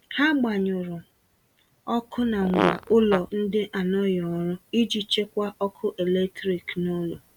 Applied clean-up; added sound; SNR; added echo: none; Fart; 4 dB; none.